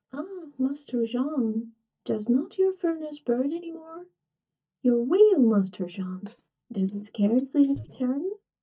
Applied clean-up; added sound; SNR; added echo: neural mask model DeepFilterNet 3.